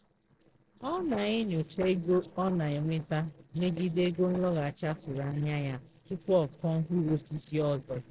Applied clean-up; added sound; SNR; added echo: neural separator model SepFormer DNS4.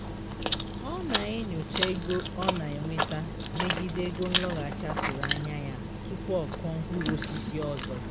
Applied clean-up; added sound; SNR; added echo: none; Chewing, mastication; -1 dB; none.